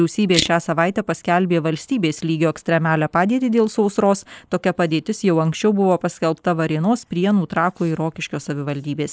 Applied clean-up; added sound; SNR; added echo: neural mask model Resemble Enhance denoiser.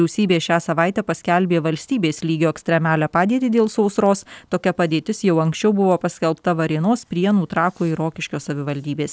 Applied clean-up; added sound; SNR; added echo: none; none; none; none.